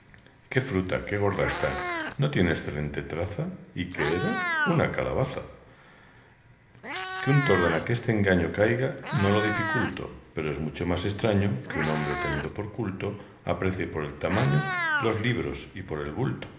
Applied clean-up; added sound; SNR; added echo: none; Meow; 7 dB; reverberation time 1.1 s.